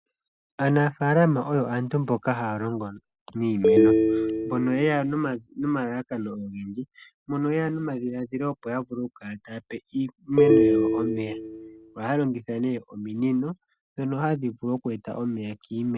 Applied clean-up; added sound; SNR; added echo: none; Telephone; -5 dB; none.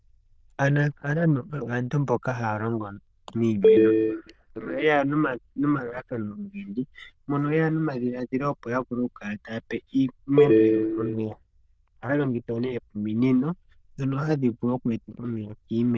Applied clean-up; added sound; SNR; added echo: neural diffusion model UNIVERSE++.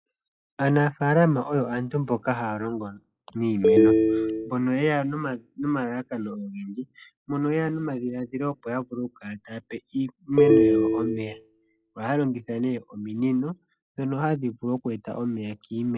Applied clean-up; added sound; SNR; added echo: classical method log-MMSE.